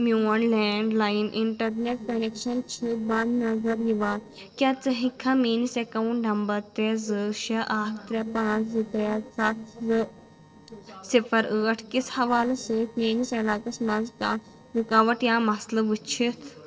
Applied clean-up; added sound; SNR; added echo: neural separator model SepFormer DNS4.